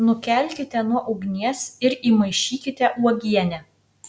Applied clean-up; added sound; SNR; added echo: none; none; none; none.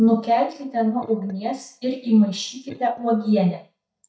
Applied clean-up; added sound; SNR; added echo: neural mask model DeepFilterNet 3.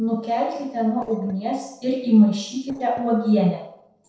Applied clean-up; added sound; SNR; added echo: neural separator model SepFormer DNS4.